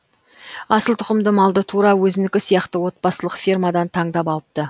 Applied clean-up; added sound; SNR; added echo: none; none; none; none.